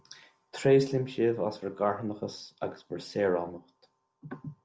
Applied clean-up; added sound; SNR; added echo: none; none; none; none.